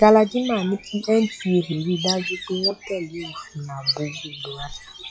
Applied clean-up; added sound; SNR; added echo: classical method log-MMSE.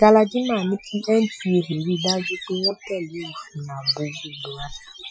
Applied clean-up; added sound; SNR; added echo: classical method Wiener filter.